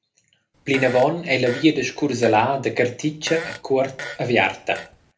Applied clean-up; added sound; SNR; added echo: none; Fart; 15 dB; reverberation time 0.3 s.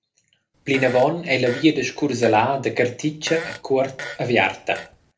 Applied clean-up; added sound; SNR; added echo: neural separator model SepFormer DNS4.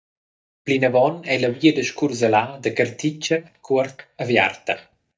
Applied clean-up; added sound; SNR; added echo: neural mask model DeepFilterNet 3.